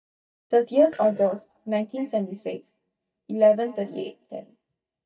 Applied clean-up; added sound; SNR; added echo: neural mask model DeepFilterNet 3.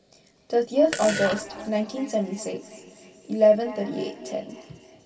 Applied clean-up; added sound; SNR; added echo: none; Fart; 7 dB; reverberation time 2.9 s.